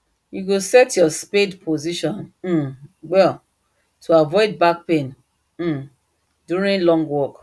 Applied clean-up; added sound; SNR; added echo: none; none; none; none.